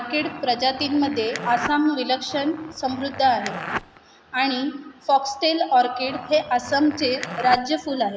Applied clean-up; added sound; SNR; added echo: none; Zipper (clothing); 11 dB; none.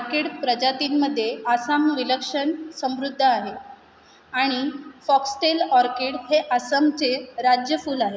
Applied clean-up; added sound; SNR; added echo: none; none; none; none.